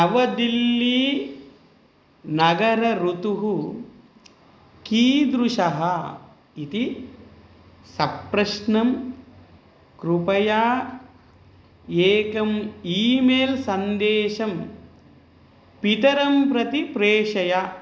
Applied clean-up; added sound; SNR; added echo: none; none; none; none.